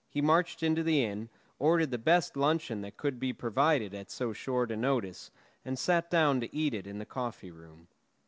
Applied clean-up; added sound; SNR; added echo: none; none; none; none.